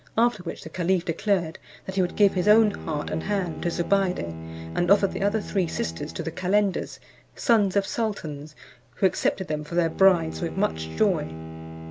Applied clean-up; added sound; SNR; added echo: none; Bowed string instrument; 12 dB; none.